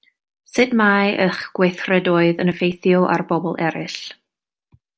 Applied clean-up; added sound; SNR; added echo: none; none; none; none.